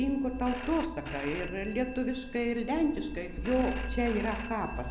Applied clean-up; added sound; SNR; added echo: none; Telephone; 10 dB; none.